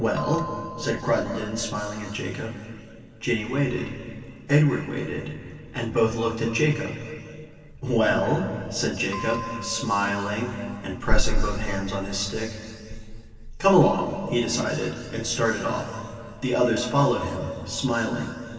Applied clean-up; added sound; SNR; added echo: none; Bell; 14 dB; reverberation time 2.5 s.